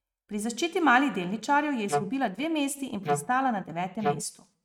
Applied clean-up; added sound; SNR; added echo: neural mask model RNNoise.